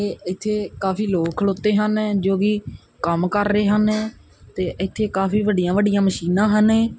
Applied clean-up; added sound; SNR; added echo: none; none; none; none.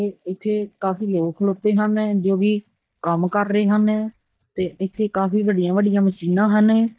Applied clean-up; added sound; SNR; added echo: neural mask model DeepFilterNet 3.